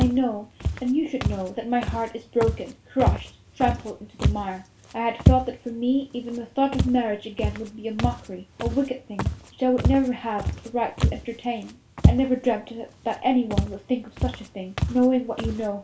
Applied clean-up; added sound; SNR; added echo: none; Walk, footsteps; 2 dB; reverberation time 0.3 s.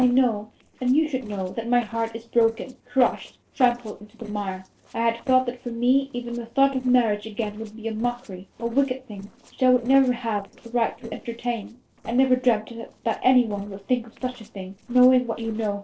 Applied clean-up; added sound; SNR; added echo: neural separator model SepFormer DNS4.